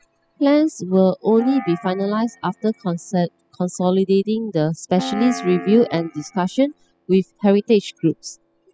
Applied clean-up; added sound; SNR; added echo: classical method spectral subtraction.